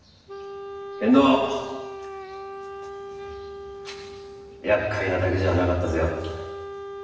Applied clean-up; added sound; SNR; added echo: none; Wind instrument, woodwind instrument; 12 dB; reverberation time 1.3 s.